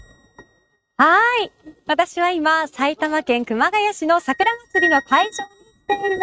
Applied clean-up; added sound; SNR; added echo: neural mask model RNNoise.